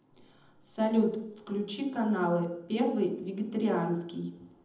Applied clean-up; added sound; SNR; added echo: none; none; none; reverberation time 0.8 s.